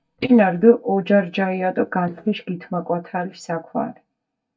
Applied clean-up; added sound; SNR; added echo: neural mask model DeepFilterNet 3.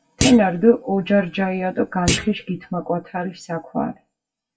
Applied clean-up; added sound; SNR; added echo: classical method WPE with log-MMSE.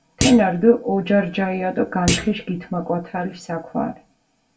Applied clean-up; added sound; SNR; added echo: none; Thump, thud; 8 dB; reverberation time 0.2 s.